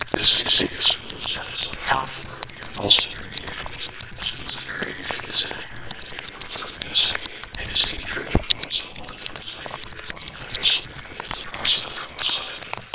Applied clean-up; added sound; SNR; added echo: neural separator model SepFormer WHAMR!.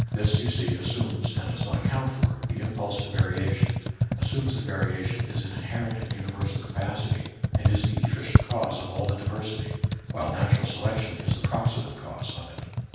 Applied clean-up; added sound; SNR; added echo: none; Computer keyboard; -5 dB; reverberation time 1.2 s.